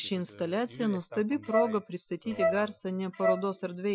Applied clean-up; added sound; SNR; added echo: classical method Wiener filter.